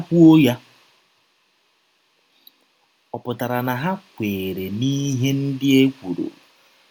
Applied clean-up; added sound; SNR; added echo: none; none; none; none.